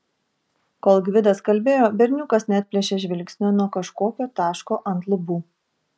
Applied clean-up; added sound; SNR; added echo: none; none; none; none.